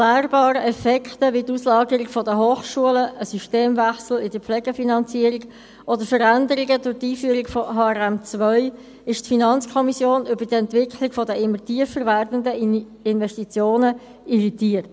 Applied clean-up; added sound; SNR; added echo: none; none; none; none.